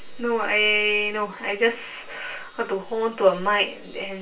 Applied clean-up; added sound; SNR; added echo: none; none; none; reverberation time 0.2 s.